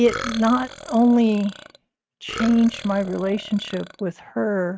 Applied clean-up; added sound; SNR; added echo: neural mask model RNNoise.